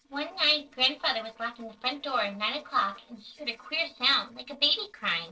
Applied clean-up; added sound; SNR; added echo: neural separator model SepFormer DNS4.